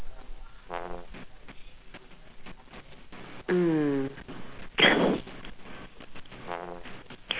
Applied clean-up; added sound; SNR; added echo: none; Squeak / Walk, footsteps + Brass instrument; 9 dB; none.